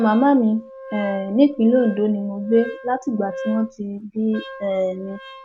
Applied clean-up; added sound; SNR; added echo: none; Wind instrument, woodwind instrument; 16 dB; none.